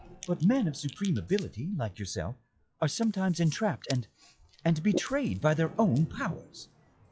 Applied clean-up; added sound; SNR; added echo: classical method log-MMSE.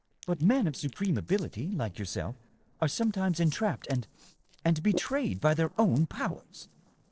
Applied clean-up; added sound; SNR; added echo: neural separator model SepFormer DNS4.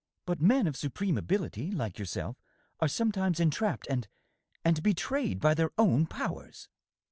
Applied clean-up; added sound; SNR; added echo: none; none; none; none.